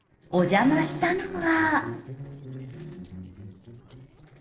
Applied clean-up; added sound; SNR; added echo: neural separator model SepFormer DNS4.